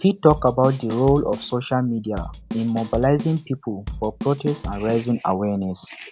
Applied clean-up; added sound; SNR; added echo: none; Bass drum / Snare drum / Drum kit; 11 dB; none.